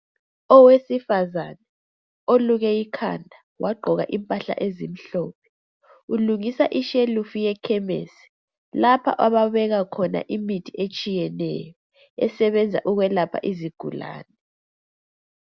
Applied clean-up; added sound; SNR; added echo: none; none; none; none.